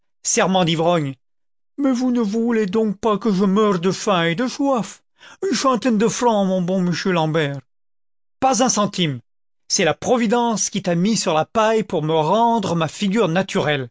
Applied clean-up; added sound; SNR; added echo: none; none; none; none.